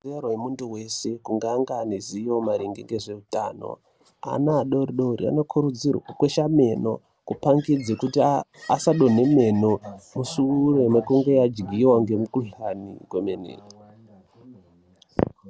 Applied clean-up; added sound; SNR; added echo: none; none; none; none.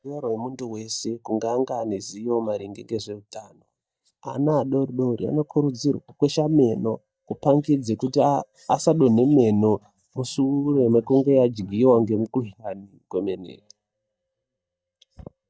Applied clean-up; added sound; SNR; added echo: neural mask model DeepFilterNet 3.